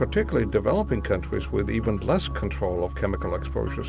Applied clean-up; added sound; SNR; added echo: none; none; none; none.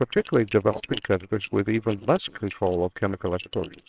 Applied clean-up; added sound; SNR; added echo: neural separator model SepFormer WHAMR!.